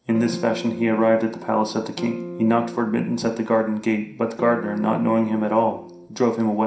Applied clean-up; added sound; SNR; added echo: none; Electric guitar / Strum; 13 dB; reverberation time 0.5 s.